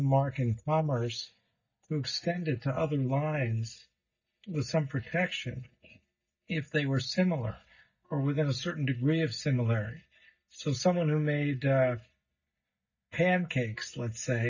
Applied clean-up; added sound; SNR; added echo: neural mask model DeepFilterNet 3.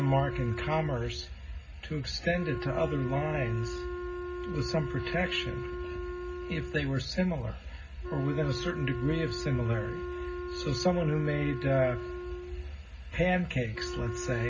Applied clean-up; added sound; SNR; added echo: none; Wind instrument, woodwind instrument; 8 dB; reverberation time 0.4 s.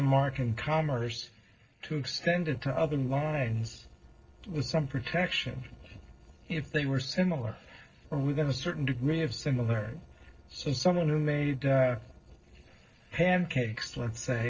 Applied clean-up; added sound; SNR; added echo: neural separator model SepFormer DNS4.